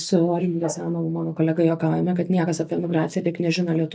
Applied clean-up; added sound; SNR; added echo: neural mask model DeepFilterNet 3.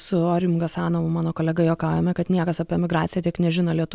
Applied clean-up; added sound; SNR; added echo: none; none; none; none.